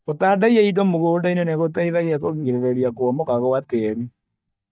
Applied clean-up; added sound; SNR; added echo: neural mask model DeepFilterNet 3.